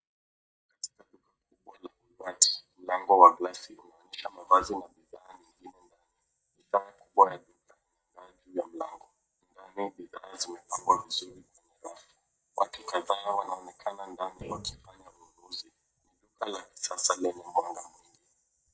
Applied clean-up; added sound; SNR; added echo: neural mask model DeepFilterNet 3.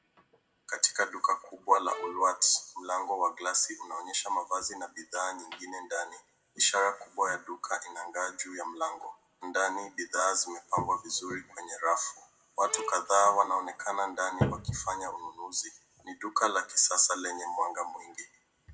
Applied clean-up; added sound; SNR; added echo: none; Bowed string instrument; 13 dB; reverberation time 0.5 s.